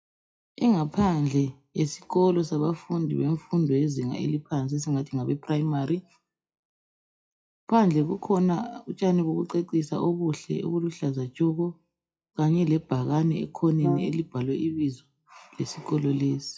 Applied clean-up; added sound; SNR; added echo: classical method WPE with log-MMSE.